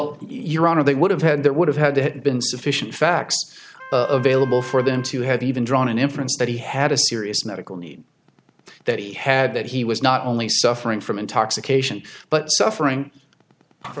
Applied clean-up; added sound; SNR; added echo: none; Wind instrument, woodwind instrument; 18 dB; none.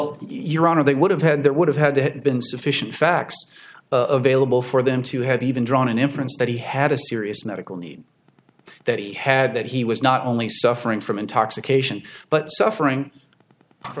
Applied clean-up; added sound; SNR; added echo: none; none; none; none.